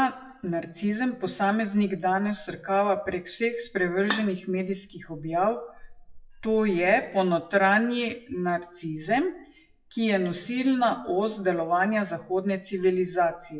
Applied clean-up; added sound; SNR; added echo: classical method WPE with log-MMSE.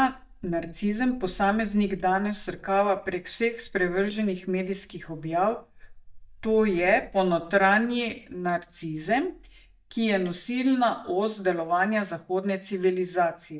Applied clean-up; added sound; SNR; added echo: neural mask model DeepFilterNet 3.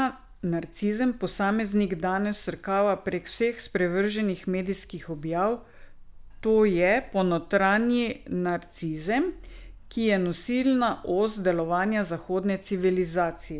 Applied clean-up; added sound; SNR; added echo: none; none; none; none.